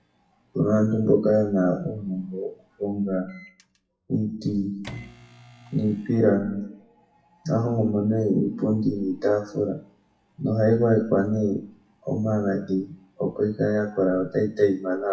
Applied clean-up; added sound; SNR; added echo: classical method WPE with log-MMSE.